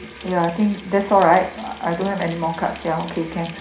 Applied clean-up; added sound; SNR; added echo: none; Sink (filling or washing) / Water tap, faucet; 17 dB; reverberation time 0.5 s.